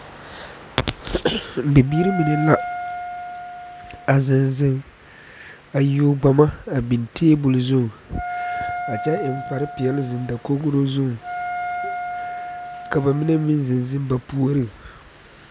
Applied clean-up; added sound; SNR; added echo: none; Wind instrument, woodwind instrument; 9 dB; none.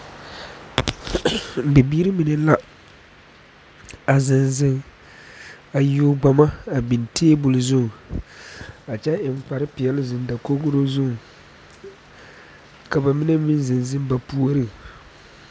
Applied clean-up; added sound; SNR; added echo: none; none; none; none.